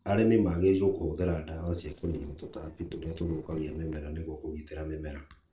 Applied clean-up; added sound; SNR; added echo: neural separator model SepFormer DNS4.